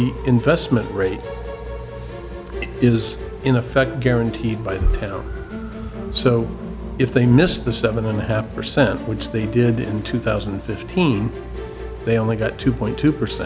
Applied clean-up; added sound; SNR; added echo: none; Musical instrument; 12 dB; none.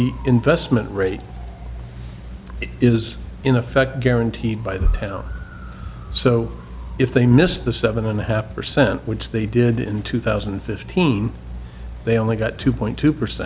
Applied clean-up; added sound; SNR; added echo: none; none; none; none.